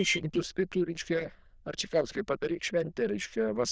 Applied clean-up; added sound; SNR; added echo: neural diffusion model UNIVERSE++.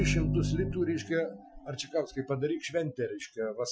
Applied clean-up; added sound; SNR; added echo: classical method Wiener filter.